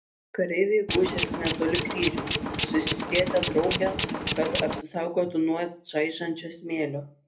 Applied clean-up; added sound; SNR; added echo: none; Tools; 2 dB; reverberation time 0.3 s.